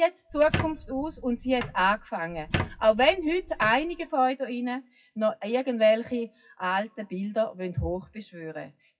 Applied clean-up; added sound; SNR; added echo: classical method WPE with log-MMSE.